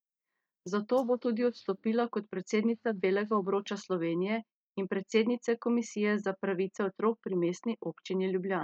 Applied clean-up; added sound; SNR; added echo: neural mask model DeepFilterNet 3.